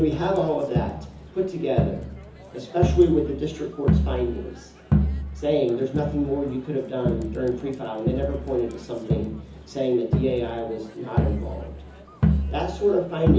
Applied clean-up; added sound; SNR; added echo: none; Crowd; 1 dB; reverberation time 0.6 s.